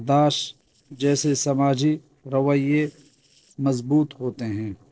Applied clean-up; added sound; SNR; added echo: neural separator model SepFormer DNS4.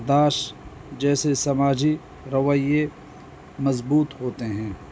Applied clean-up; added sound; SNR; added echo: none; none; none; none.